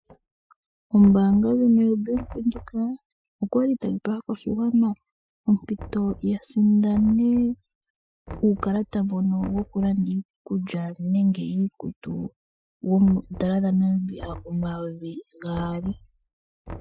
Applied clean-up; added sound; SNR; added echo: classical method Wiener filter.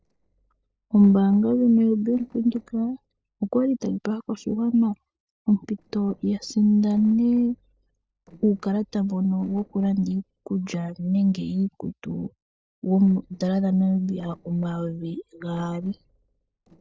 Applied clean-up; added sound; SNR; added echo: neural separator model SepFormer DNS4.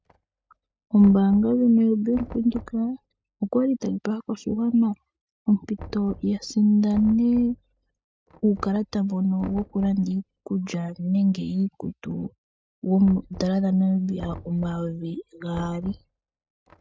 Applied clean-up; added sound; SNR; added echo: neural mask model RNNoise.